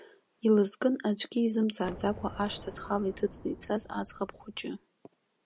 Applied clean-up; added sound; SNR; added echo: none; Explosion; 16 dB; none.